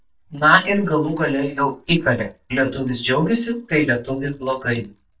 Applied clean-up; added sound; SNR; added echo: neural mask model DeepFilterNet 3.